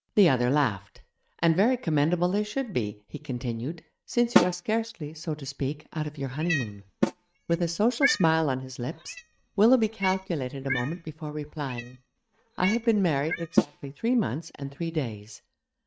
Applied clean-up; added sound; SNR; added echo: neural mask model RNNoise.